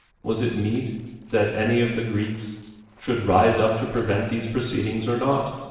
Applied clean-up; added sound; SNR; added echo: neural separator model SepFormer DNS4.